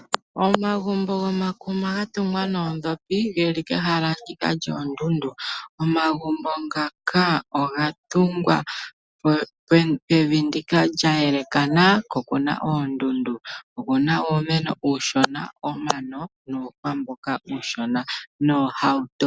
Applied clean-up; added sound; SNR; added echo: none; none; none; none.